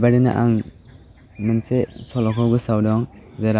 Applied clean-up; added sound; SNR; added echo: none; none; none; none.